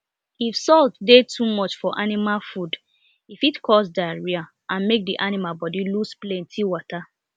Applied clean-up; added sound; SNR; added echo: none; none; none; none.